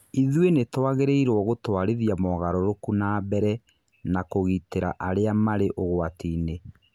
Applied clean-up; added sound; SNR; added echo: none; none; none; none.